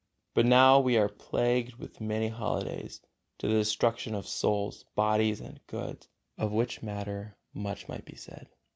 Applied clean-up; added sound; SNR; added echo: none; none; none; none.